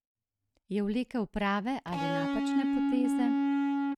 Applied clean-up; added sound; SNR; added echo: neural mask model RNNoise.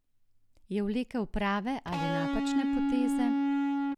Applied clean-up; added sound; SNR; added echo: none; Electric guitar; -5 dB; none.